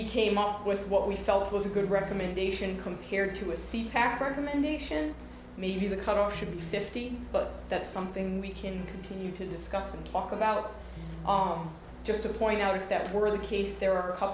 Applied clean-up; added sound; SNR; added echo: none; Electric guitar; 19 dB; none.